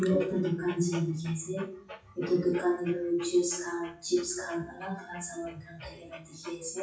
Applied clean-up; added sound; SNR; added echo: classical method WPE with log-MMSE.